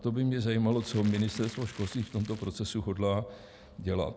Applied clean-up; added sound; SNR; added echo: none; Crackle; 19 dB; none.